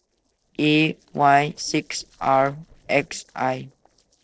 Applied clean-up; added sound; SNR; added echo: neural separator model SepFormer DNS4.